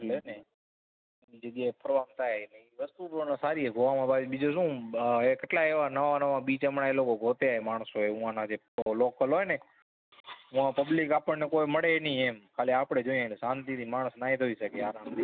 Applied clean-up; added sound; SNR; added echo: none; none; none; none.